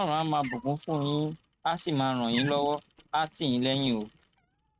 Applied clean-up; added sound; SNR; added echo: neural mask model RNNoise.